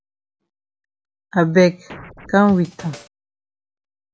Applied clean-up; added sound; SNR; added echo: none; Scratching (performance technique); 17 dB; none.